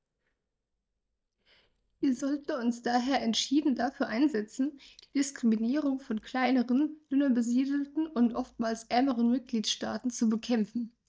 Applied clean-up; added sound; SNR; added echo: neural mask model DeepFilterNet 3.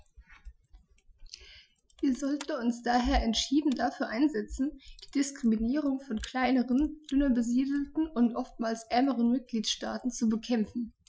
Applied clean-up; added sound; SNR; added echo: classical method Wiener filter.